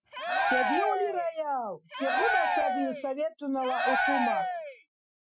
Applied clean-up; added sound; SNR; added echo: classical method Wiener filter.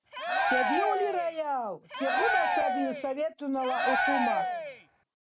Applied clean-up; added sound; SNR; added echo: none; Cheering; -3 dB; none.